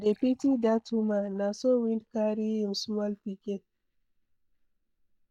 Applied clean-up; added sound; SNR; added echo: neural mask model DeepFilterNet 3.